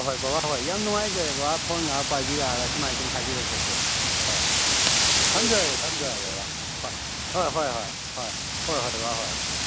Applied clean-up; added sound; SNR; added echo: none; Wind; -4 dB; none.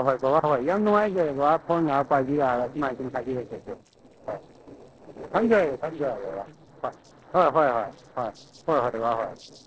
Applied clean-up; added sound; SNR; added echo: neural separator model SepFormer DNS4.